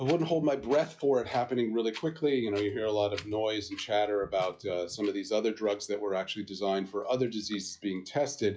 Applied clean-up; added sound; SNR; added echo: classical method log-MMSE.